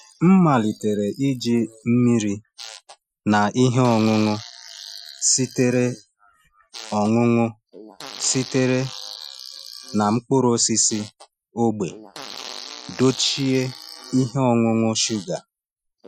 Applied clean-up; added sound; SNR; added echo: classical method Wiener filter.